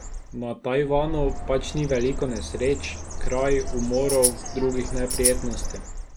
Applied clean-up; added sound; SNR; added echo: none; Tambourine + Bird; 2 dB; none.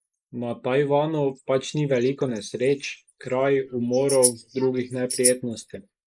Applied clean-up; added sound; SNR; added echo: neural mask model Resemble Enhance denoiser.